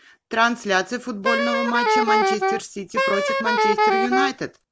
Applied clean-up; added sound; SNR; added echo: none; Wind instrument, woodwind instrument; -4 dB; none.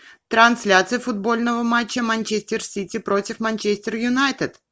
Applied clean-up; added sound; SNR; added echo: none; none; none; none.